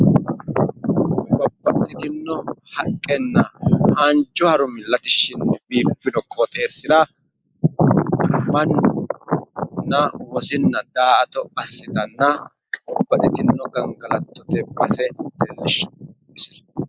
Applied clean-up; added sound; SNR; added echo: neural mask model Resemble Enhance denoiser.